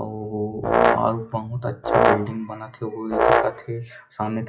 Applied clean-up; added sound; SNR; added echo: classical method WPE with log-MMSE.